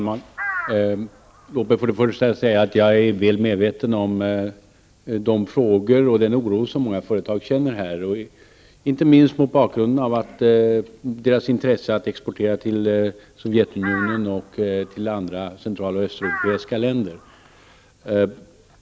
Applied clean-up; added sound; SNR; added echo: none; Crow; 12 dB; none.